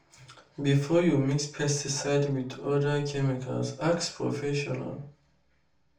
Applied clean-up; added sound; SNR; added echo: none; none; none; reverberation time 0.3 s.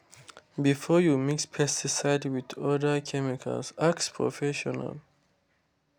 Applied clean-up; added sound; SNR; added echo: none; none; none; none.